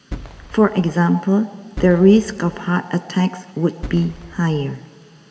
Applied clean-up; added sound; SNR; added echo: none; Fireworks; 17 dB; reverberation time 1.6 s.